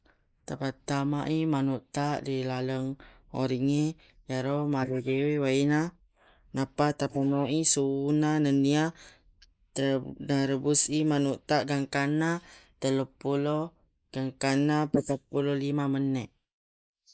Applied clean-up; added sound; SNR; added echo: neural mask model Resemble Enhance denoiser.